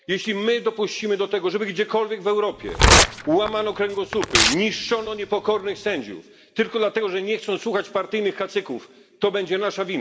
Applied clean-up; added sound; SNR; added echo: none; Tearing; -2 dB; reverberation time 1.3 s.